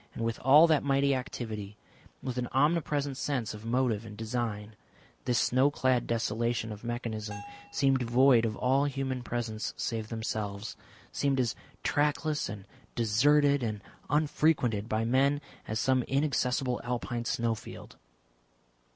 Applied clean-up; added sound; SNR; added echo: none; Bell; 20 dB; none.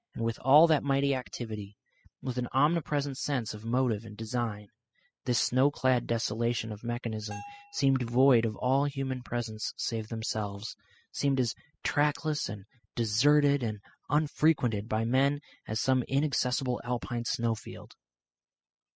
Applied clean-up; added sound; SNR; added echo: classical method spectral subtraction.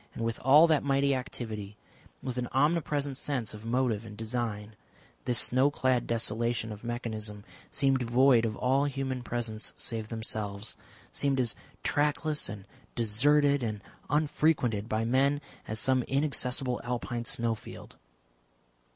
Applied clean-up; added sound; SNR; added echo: none; none; none; none.